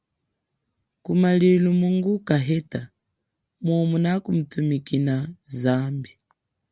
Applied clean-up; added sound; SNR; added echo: none; none; none; none.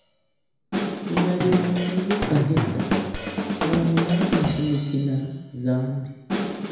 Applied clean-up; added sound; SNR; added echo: none; Drum / Drum kit; 2 dB; reverberation time 1.0 s.